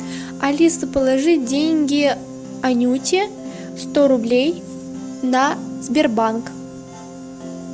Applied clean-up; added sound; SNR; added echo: none; Piano; 12 dB; none.